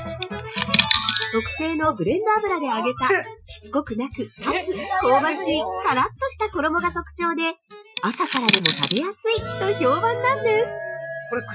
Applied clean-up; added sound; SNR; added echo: classical method Wiener filter.